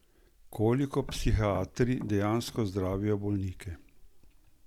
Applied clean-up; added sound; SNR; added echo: none; Tap; 17 dB; none.